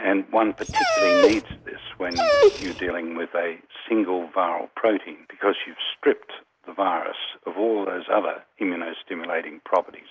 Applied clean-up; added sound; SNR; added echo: none; Dog; -4 dB; none.